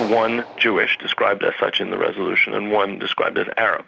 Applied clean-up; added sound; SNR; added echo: none; Clapping; 19 dB; none.